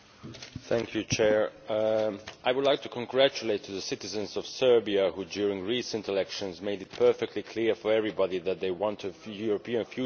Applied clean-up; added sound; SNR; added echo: none; none; none; none.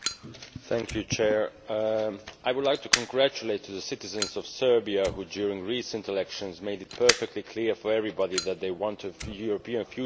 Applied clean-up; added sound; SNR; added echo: none; Fire; 8 dB; none.